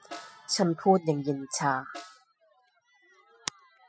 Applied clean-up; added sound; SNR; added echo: classical method spectral subtraction.